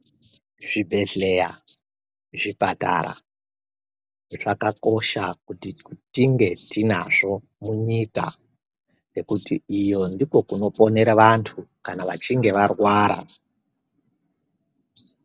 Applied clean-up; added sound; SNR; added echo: none; none; none; none.